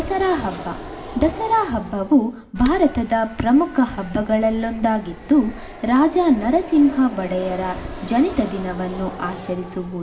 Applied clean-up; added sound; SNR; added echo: none; Fixed-wing aircraft, airplane; 14 dB; reverberation time 0.6 s.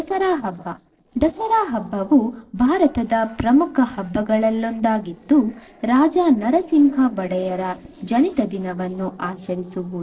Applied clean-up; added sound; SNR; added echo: neural separator model SepFormer DNS4.